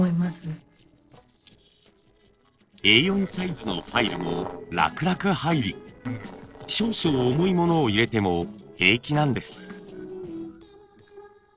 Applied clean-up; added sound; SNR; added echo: neural separator model SepFormer DNS4.